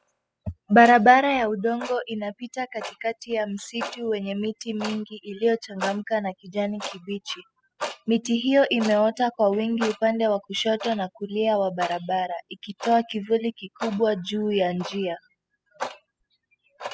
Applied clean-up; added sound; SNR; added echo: classical method spectral subtraction.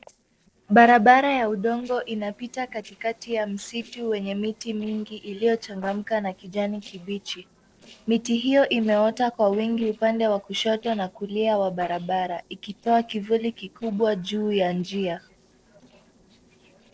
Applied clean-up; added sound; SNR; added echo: neural separator model SepFormer DNS4.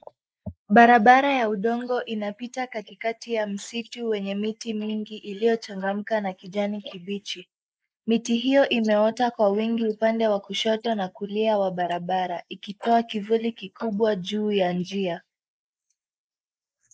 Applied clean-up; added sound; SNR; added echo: neural mask model Resemble Enhance denoiser.